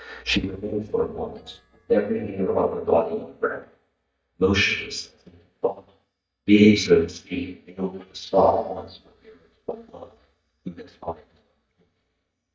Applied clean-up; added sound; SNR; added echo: neural mask model DeepFilterNet 3.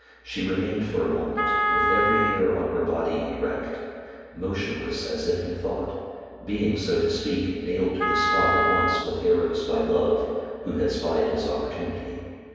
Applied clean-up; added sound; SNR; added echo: none; Wind instrument, woodwind instrument; -1 dB; reverberation time 2.2 s.